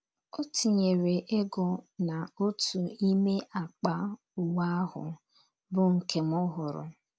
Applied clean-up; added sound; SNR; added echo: none; none; none; none.